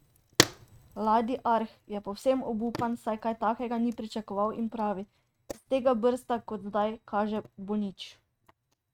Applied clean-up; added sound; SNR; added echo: neural mask model RNNoise.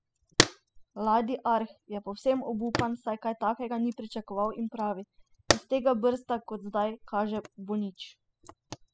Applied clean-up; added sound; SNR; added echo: classical method spectral subtraction.